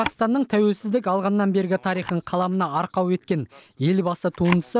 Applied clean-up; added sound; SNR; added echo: none; Camera; 16 dB; none.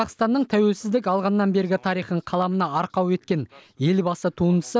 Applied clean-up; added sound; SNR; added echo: none; none; none; none.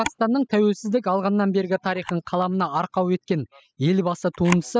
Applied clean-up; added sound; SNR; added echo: classical method spectral subtraction.